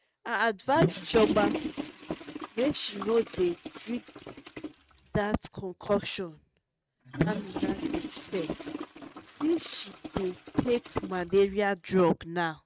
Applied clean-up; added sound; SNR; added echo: neural mask model RNNoise.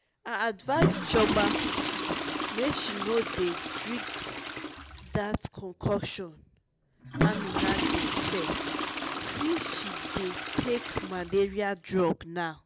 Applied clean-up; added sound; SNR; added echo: none; Toilet flush / Water; 1 dB; none.